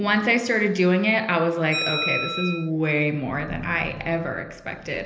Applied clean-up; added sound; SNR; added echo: none; Bell; 11 dB; reverberation time 0.8 s.